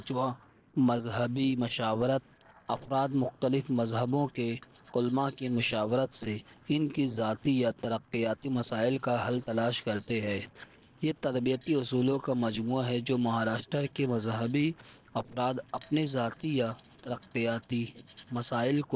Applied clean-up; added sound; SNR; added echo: neural separator model SepFormer DNS4.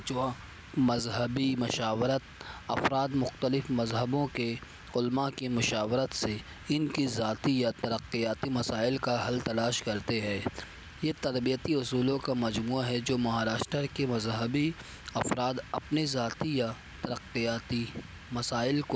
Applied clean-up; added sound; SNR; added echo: none; none; none; none.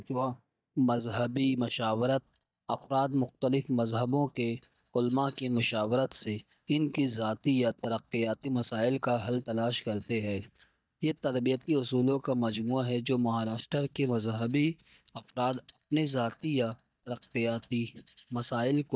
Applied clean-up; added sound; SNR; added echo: neural mask model DeepFilterNet 3.